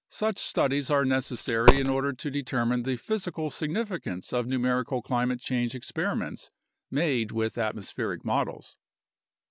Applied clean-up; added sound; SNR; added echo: none; Coin (dropping); -3 dB; none.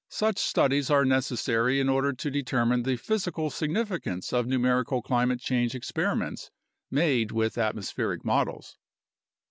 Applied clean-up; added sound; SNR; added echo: none; none; none; none.